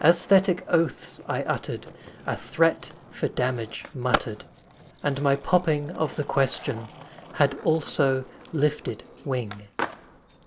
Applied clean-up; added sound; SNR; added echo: none; Skateboard; 13 dB; none.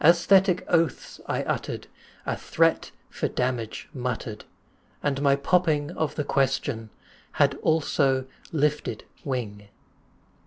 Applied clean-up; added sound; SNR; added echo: none; none; none; none.